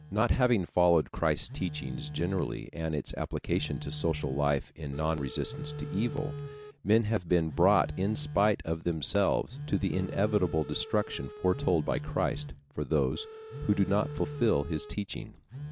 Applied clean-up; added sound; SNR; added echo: none; Telephone + Telephone; 12 dB; none.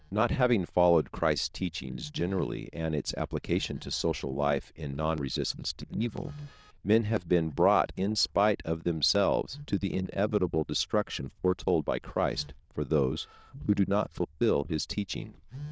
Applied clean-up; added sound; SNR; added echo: neural diffusion model UNIVERSE++.